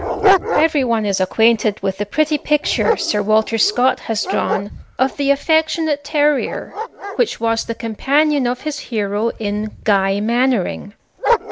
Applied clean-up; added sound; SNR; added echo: none; Dog; 7 dB; none.